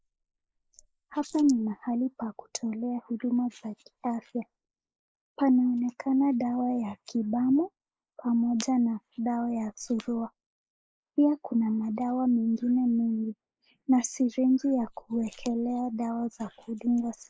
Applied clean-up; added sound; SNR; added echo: neural mask model Resemble Enhance denoiser.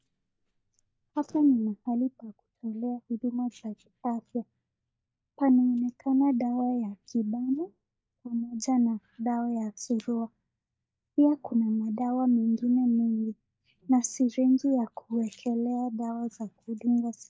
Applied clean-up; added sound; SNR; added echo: neural mask model DeepFilterNet 3.